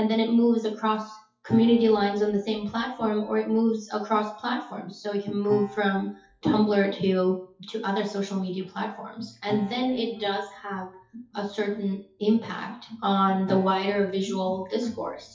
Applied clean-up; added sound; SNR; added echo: classical method WPE with log-MMSE.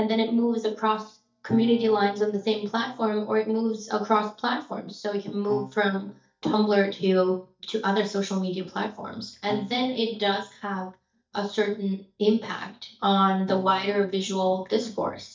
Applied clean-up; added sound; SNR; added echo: neural mask model DeepFilterNet 3.